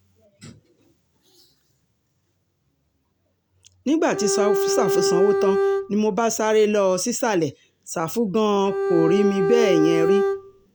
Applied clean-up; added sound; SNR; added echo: none; Bowed string instrument; -2 dB; none.